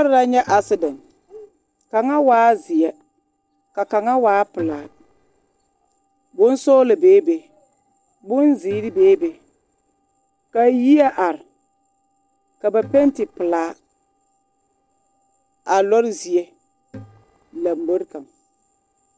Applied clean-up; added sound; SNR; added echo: neural separator model SepFormer DNS4.